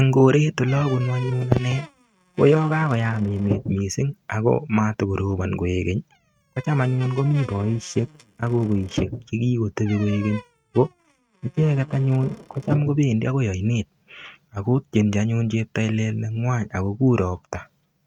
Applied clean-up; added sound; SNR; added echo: neural mask model RNNoise.